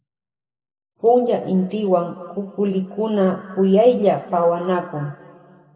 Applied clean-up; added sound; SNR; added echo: none; none; none; reverberation time 2.0 s.